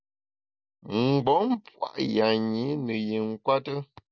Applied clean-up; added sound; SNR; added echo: none; none; none; none.